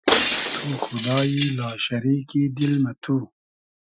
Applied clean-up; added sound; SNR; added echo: classical method Wiener filter.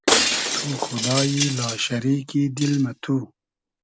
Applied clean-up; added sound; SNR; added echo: none; Shatter; 2 dB; none.